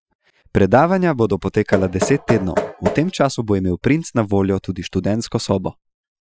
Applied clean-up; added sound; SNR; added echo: classical method Wiener filter.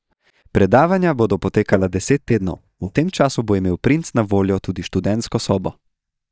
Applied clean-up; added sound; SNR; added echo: neural mask model DeepFilterNet 3.